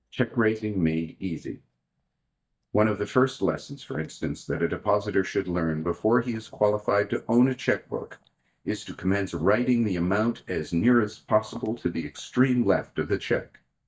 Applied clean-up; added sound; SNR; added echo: neural mask model DeepFilterNet 3.